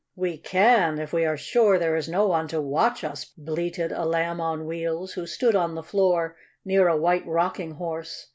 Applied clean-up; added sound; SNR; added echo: none; none; none; none.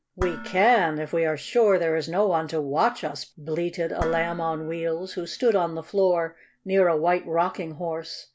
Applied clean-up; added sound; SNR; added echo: none; Dishes, pots, and pans; 17 dB; none.